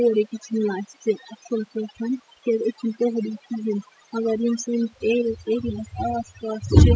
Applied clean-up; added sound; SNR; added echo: classical method spectral subtraction.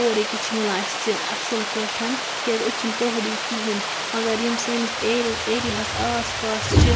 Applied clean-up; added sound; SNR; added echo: none; Water; 3 dB; none.